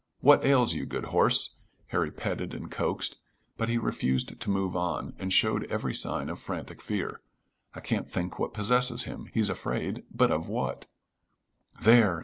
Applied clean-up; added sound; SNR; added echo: none; none; none; none.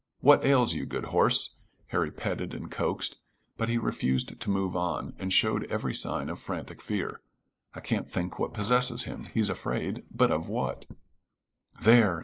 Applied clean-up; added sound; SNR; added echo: neural mask model Resemble Enhance denoiser.